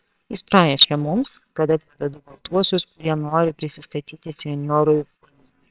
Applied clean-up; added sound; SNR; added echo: neural separator model SepFormer WHAMR!.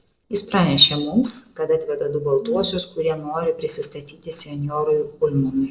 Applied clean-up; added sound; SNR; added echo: neural separator model SepFormer DNS4.